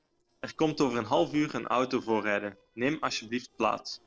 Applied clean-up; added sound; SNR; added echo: neural separator model SepFormer DNS4.